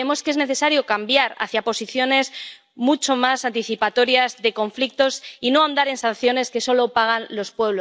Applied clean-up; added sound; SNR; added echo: none; none; none; none.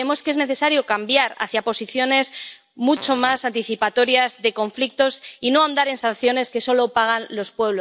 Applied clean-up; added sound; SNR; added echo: none; Fart; 19 dB; none.